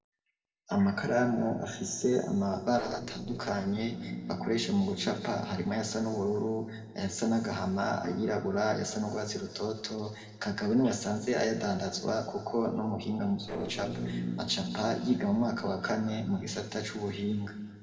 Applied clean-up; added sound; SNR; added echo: neural separator model SepFormer DNS4.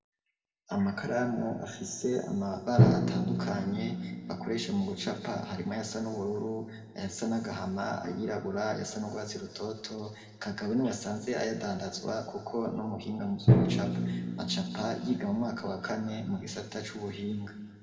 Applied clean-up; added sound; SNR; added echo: none; Drum; 1 dB; reverberation time 1.7 s.